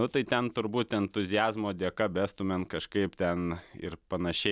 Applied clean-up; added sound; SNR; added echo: none; none; none; none.